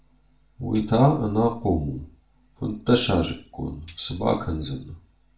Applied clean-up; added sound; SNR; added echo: none; Tambourine; 14 dB; reverberation time 0.4 s.